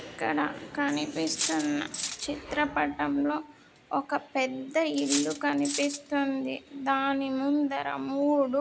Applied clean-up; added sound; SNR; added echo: none; Cutlery, silverware; 7 dB; none.